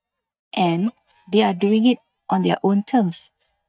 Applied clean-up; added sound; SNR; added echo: neural mask model DeepFilterNet 3.